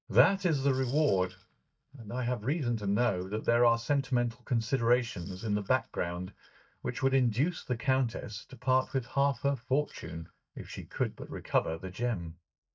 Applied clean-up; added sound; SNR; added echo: neural mask model DeepFilterNet 3.